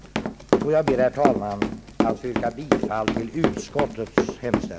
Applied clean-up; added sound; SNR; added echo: none; Run; -1 dB; none.